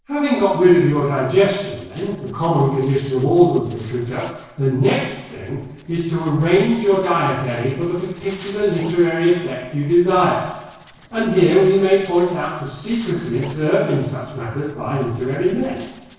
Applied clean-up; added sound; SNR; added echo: neural separator model SepFormer DNS4.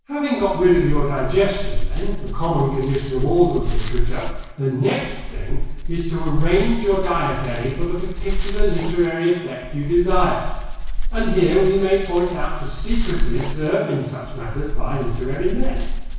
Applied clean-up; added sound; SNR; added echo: none; Dog; 0 dB; reverberation time 1.1 s.